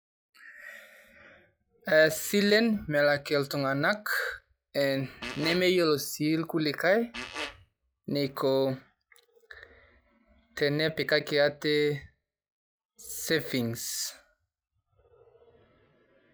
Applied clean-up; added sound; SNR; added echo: classical method log-MMSE.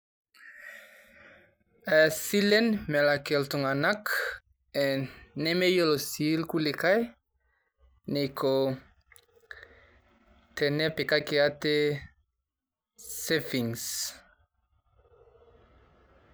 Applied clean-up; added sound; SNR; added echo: none; none; none; none.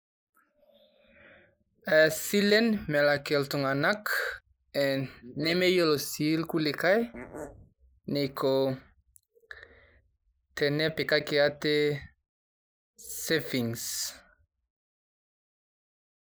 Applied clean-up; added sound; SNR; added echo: neural mask model Resemble Enhance denoiser.